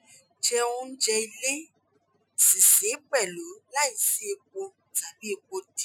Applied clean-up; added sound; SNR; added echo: classical method Wiener filter.